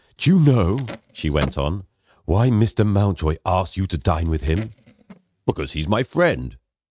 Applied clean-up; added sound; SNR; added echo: neural mask model RNNoise.